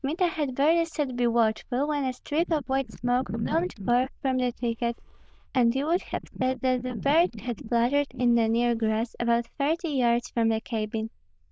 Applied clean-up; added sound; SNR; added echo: neural diffusion model UNIVERSE++.